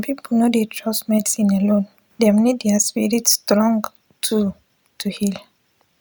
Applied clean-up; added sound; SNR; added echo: none; none; none; none.